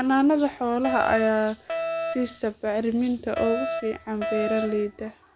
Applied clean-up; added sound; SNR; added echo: none; Alarm; 5 dB; none.